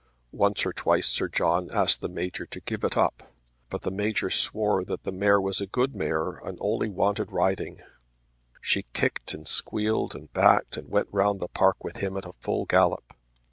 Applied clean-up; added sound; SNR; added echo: none; none; none; none.